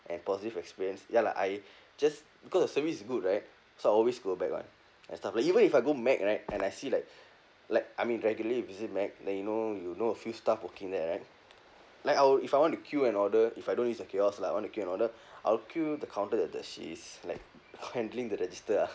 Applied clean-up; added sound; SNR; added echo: none; none; none; none.